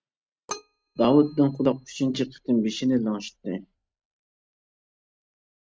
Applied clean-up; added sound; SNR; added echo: neural mask model RNNoise.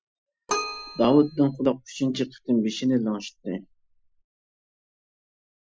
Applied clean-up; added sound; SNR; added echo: classical method Wiener filter.